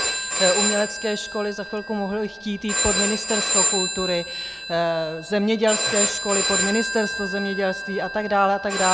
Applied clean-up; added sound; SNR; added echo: none; Telephone; 1 dB; none.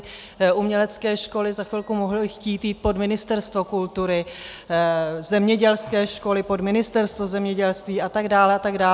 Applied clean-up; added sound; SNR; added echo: none; none; none; none.